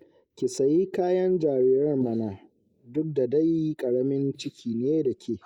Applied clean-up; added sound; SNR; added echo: neural mask model Resemble Enhance denoiser.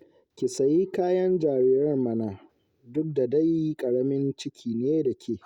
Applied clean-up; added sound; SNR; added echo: none; none; none; none.